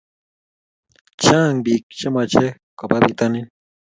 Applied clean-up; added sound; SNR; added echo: none; none; none; none.